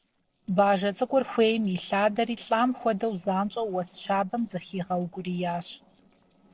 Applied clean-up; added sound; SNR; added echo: neural separator model SepFormer DNS4.